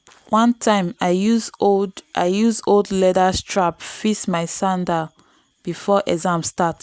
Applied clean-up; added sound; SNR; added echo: none; none; none; none.